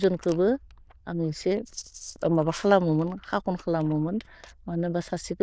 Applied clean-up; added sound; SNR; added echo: neural diffusion model UNIVERSE++.